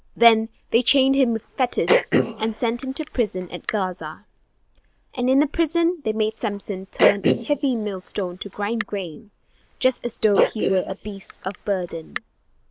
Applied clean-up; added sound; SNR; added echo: neural mask model Resemble Enhance denoiser.